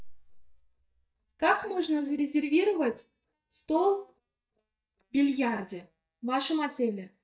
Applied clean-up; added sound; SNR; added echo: neural mask model DeepFilterNet 3.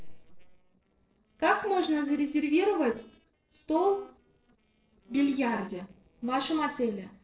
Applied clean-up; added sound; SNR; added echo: neural separator model SepFormer DNS4.